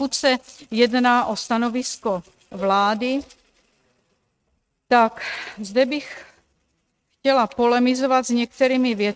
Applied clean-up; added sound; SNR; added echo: neural mask model RNNoise.